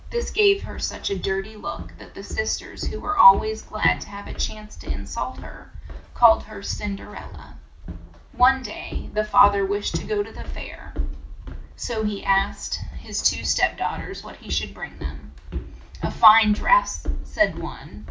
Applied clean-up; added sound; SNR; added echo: none; Walk, footsteps; 7 dB; none.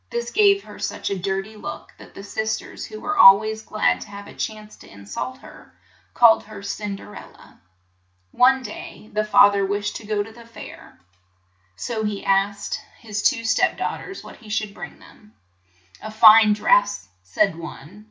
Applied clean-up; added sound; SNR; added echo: none; none; none; none.